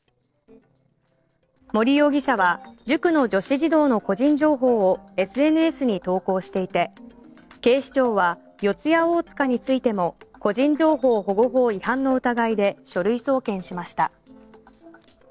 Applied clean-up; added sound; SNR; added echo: neural separator model SepFormer DNS4.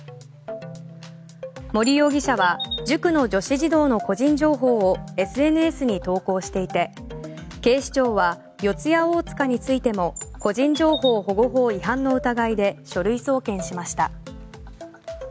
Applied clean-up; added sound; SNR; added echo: none; Chirp, tweet; 14 dB; none.